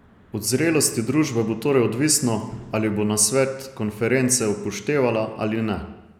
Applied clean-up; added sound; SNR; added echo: none; none; none; none.